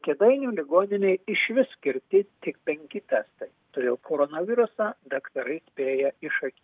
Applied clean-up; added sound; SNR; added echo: none; none; none; none.